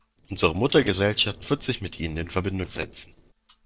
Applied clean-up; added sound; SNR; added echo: neural separator model SepFormer DNS4.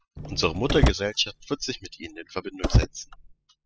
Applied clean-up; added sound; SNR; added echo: classical method spectral subtraction.